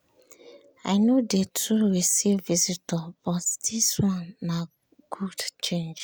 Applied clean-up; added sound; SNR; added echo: none; none; none; none.